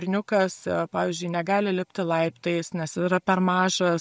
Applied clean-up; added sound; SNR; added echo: none; none; none; none.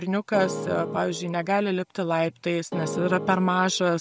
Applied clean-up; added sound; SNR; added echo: none; Keyboard (musical); 8 dB; none.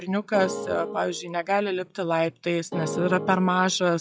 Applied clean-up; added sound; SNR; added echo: classical method log-MMSE.